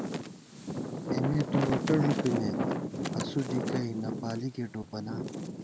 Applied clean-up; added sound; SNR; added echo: none; Wind; 0 dB; none.